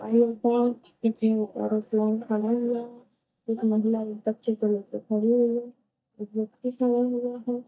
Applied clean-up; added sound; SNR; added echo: neural mask model DeepFilterNet 3.